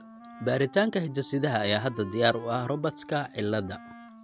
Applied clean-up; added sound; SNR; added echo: none; Wind instrument, woodwind instrument; 18 dB; none.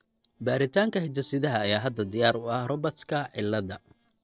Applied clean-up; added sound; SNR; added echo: neural separator model SepFormer DNS4.